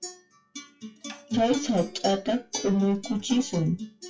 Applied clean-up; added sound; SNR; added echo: classical method WPE with log-MMSE.